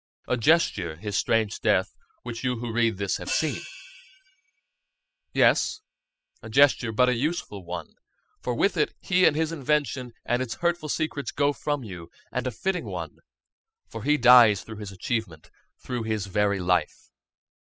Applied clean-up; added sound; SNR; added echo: classical method spectral subtraction.